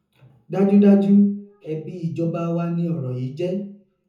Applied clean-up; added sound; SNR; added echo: none; none; none; reverberation time 0.5 s.